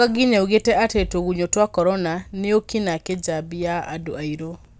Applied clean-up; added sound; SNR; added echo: none; none; none; none.